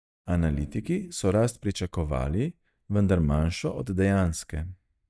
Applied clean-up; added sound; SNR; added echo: neural mask model DeepFilterNet 3.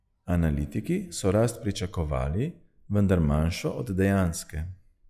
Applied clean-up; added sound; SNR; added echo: classical method log-MMSE.